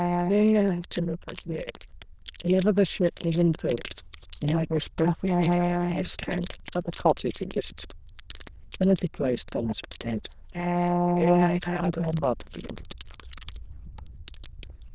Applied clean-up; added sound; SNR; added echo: neural diffusion model UNIVERSE++.